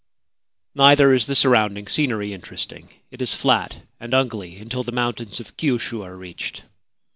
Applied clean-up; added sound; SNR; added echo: none; none; none; none.